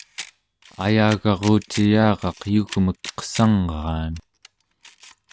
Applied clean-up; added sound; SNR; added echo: none; Camera; 19 dB; none.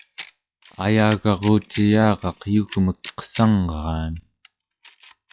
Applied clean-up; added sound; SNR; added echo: classical method log-MMSE.